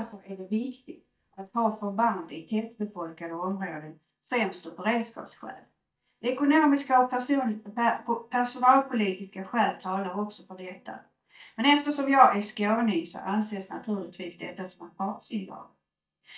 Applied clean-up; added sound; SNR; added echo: neural mask model DeepFilterNet 3.